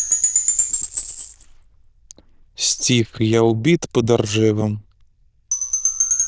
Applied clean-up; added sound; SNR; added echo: neural diffusion model UNIVERSE++.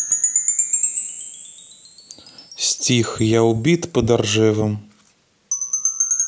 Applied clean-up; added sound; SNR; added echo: none; Wind chime / Percussion; 3 dB; none.